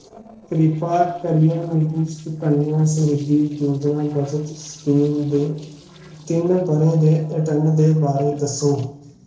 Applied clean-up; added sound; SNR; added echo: neural separator model SepFormer DNS4.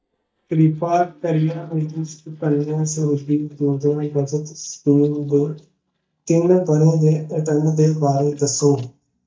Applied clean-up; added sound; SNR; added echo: neural mask model DeepFilterNet 3.